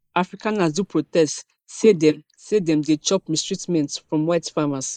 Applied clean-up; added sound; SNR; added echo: neural mask model Resemble Enhance denoiser.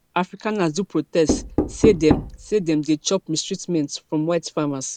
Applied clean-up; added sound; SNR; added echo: none; Knock; 6 dB; none.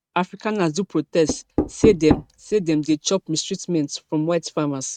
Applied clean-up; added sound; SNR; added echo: neural mask model RNNoise.